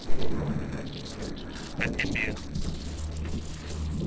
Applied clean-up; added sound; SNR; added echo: neural separator model SepFormer DNS4.